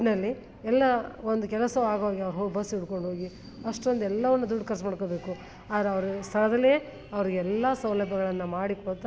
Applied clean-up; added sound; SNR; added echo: none; none; none; none.